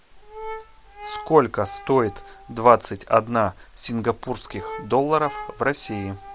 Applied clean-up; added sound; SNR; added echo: none; Brass instrument; 17 dB; none.